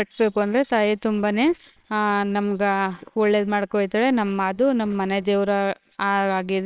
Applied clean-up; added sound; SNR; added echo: neural separator model SepFormer WHAMR!.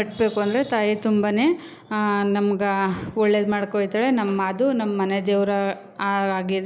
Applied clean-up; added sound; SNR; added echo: none; none; none; none.